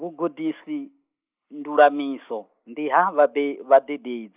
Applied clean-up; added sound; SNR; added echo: neural mask model Resemble Enhance denoiser.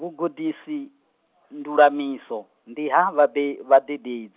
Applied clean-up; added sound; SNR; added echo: none; none; none; none.